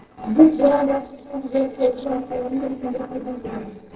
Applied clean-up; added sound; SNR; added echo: neural separator model SepFormer DNS4.